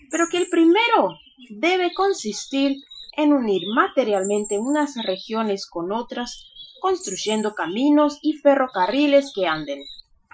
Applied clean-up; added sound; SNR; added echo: classical method Wiener filter.